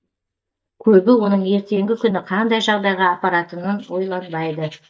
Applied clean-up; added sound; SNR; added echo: neural mask model DeepFilterNet 3.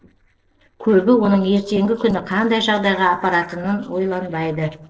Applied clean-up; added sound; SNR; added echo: neural separator model SepFormer DNS4.